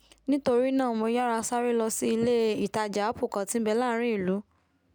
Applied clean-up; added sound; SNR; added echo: none; none; none; none.